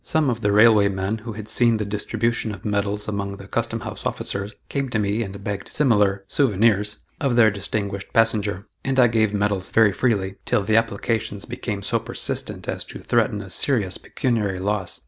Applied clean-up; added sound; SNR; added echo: none; none; none; none.